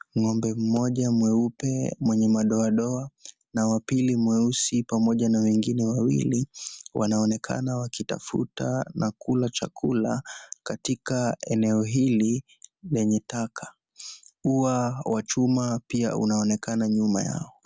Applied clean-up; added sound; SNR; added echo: none; none; none; none.